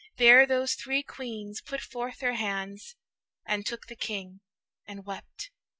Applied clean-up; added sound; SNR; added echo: none; none; none; none.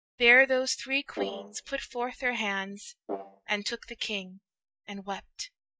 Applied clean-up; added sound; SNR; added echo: neural mask model DeepFilterNet 3.